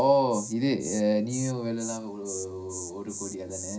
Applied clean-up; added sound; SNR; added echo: none; Insect; 12 dB; reverberation time 0.2 s.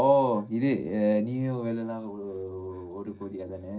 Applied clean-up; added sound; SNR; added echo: neural separator model SepFormer DNS4.